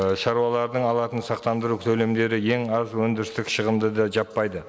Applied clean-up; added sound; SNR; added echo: none; none; none; none.